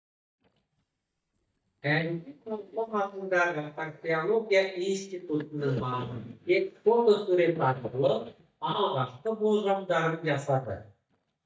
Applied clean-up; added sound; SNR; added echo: neural mask model DeepFilterNet 3.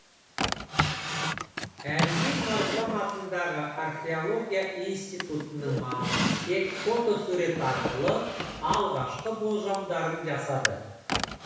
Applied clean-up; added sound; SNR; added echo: none; Drawer open or close; 3 dB; reverberation time 1.1 s.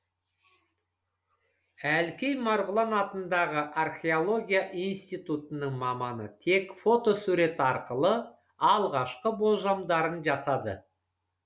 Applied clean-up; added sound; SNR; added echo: none; none; none; none.